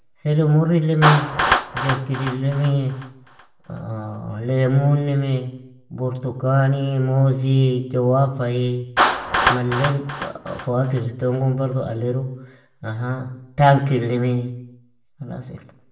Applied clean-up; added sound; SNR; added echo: none; Clapping; 7 dB; reverberation time 0.5 s.